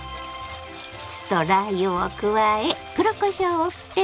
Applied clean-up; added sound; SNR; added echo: none; Engine; 19 dB; none.